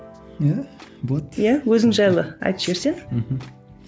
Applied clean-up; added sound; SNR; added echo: none; none; none; none.